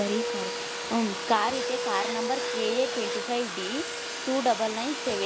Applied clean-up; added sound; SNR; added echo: none; Domestic sounds, home sounds; 3 dB; none.